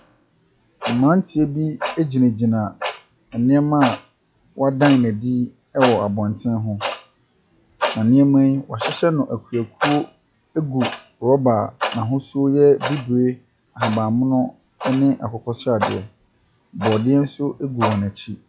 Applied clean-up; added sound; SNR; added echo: classical method log-MMSE.